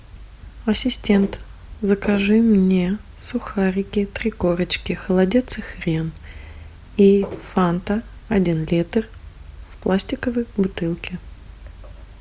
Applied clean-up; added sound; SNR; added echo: none; Walk, footsteps; 11 dB; none.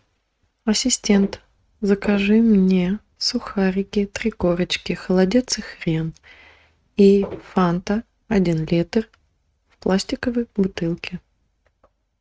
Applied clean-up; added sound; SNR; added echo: neural mask model RNNoise.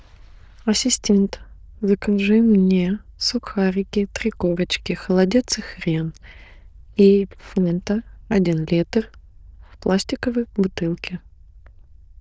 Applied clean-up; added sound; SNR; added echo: neural diffusion model UNIVERSE++.